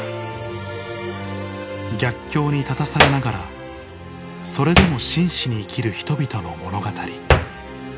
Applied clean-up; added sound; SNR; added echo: none; Hands; 2 dB; none.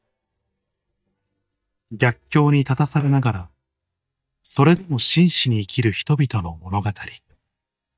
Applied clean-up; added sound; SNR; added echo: neural mask model DeepFilterNet 3.